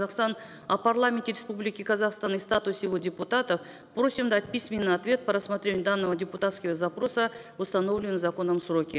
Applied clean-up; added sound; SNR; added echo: none; none; none; none.